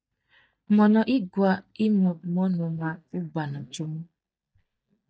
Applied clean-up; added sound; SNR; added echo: neural mask model DeepFilterNet 3.